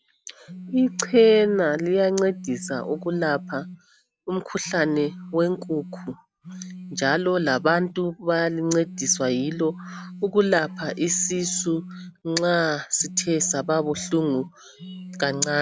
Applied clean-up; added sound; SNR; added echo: none; Telephone; 16 dB; none.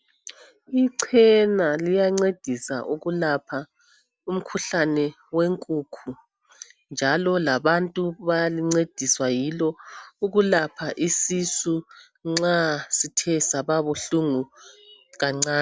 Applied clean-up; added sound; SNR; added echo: none; none; none; none.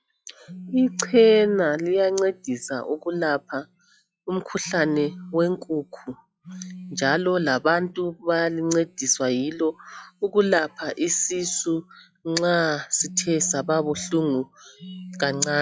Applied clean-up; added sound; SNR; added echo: classical method log-MMSE.